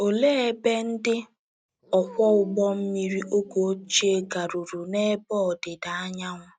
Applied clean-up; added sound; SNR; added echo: neural mask model RNNoise.